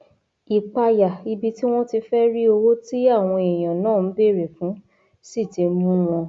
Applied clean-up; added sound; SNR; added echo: none; none; none; none.